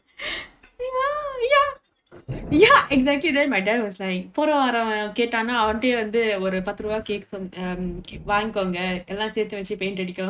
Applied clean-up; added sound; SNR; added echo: neural mask model RNNoise.